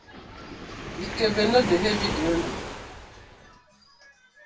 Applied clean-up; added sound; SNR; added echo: none; Waves, surf; 6 dB; reverberation time 0.2 s.